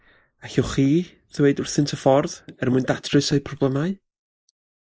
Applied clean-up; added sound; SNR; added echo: neural mask model Resemble Enhance denoiser.